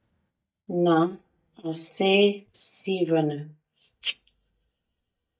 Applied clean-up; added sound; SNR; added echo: neural mask model DeepFilterNet 3.